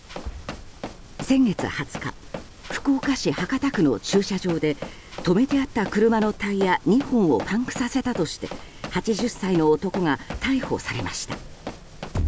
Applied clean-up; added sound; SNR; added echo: none; Boom + Run; 13 dB; none.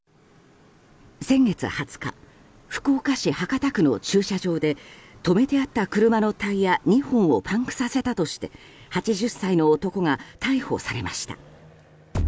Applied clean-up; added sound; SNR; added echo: none; none; none; none.